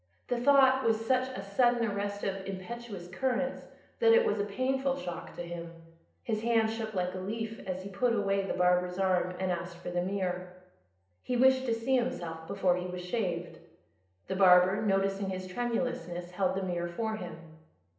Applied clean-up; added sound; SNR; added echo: none; none; none; reverberation time 0.8 s.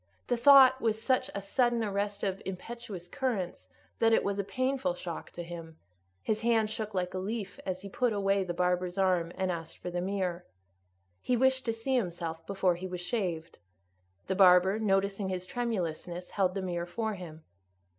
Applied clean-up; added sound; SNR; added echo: none; none; none; none.